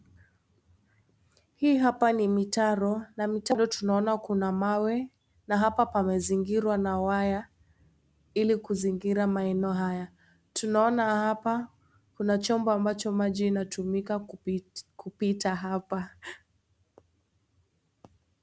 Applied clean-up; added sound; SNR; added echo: none; none; none; none.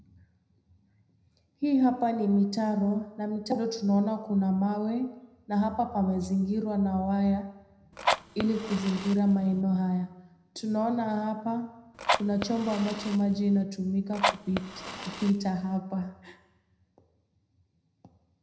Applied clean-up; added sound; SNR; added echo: none; Fire; 5 dB; reverberation time 0.8 s.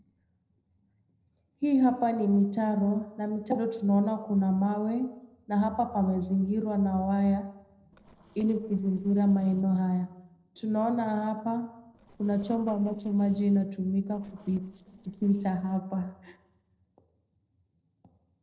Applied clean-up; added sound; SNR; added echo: neural separator model SepFormer DNS4.